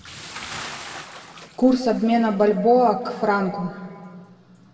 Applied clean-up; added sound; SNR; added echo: none; Bathtub (filling or washing) / Splash, splatter; 18 dB; reverberation time 1.7 s.